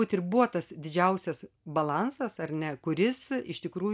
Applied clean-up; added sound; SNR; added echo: none; none; none; none.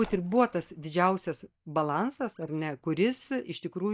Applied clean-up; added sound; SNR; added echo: neural mask model DeepFilterNet 3.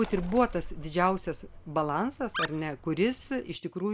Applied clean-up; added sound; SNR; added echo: none; Bird + Animal; 10 dB; none.